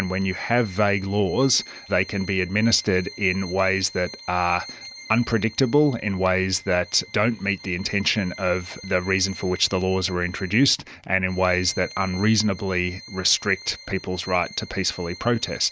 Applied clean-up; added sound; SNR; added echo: none; Bowed string instrument; 19 dB; none.